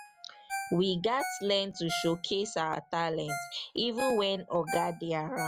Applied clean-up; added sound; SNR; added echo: none; Ringtone; 10 dB; none.